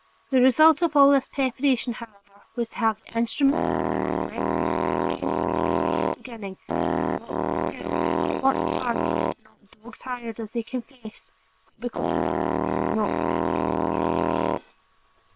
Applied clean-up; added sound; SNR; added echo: neural separator model SepFormer WHAM!.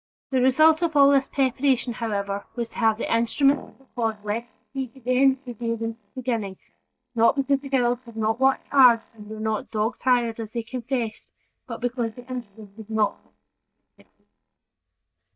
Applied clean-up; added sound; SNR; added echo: neural mask model DeepFilterNet 3.